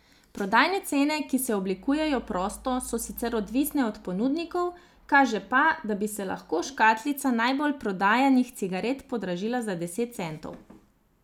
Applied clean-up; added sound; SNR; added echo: none; none; none; none.